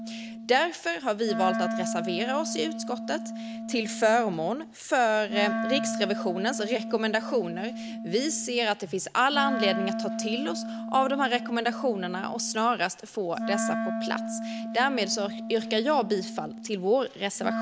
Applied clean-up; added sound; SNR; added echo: none; Wind instrument, woodwind instrument; 6 dB; none.